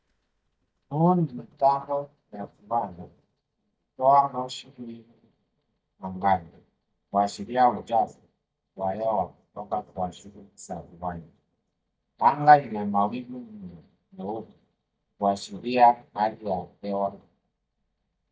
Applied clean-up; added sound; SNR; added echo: neural mask model DeepFilterNet 3.